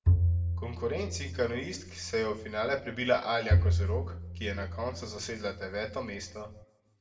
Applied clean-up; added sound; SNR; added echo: none; Bowed string instrument; -3 dB; reverberation time 0.6 s.